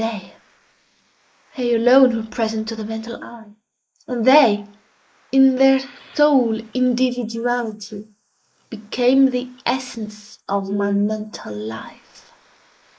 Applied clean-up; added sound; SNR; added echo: neural mask model Resemble Enhance denoiser.